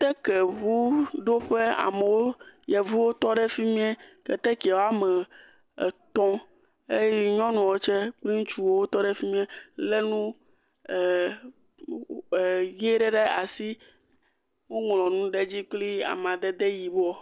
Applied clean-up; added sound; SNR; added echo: none; none; none; none.